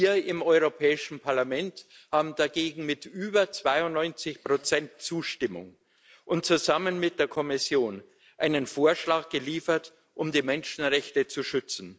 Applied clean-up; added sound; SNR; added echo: none; none; none; none.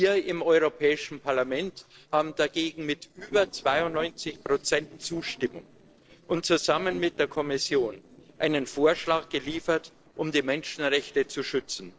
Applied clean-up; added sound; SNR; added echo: neural separator model SepFormer DNS4.